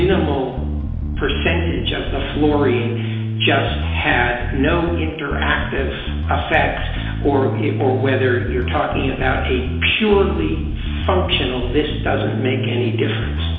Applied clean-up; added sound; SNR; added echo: none; Bass guitar; 2 dB; reverberation time 1.0 s.